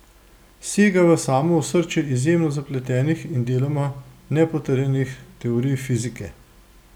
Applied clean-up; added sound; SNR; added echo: none; none; none; none.